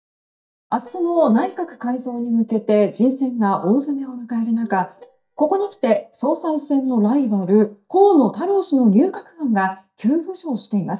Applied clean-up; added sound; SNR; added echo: neural mask model DeepFilterNet 3.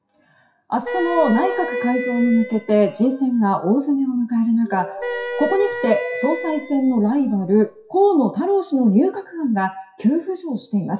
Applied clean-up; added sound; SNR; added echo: classical method WPE with log-MMSE.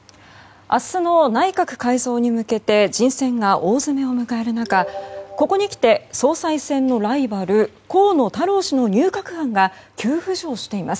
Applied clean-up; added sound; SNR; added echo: none; none; none; none.